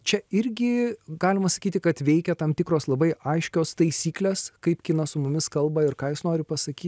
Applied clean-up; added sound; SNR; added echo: none; none; none; none.